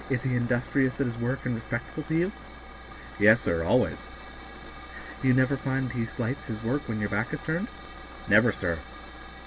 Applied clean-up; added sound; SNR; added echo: none; Hiss / Fire; 16 dB; none.